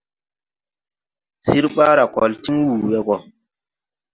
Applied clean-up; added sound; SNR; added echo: none; none; none; none.